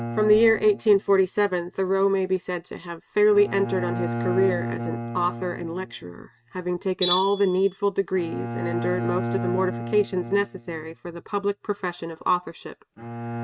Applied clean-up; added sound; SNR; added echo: neural mask model RNNoise.